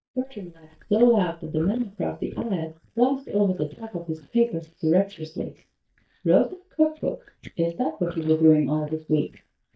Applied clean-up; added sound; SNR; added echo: neural mask model DeepFilterNet 3.